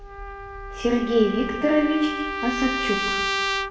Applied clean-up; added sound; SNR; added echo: none; Trumpet; 4 dB; reverberation time 1.1 s.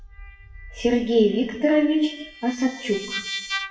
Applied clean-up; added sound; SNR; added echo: classical method WPE with log-MMSE.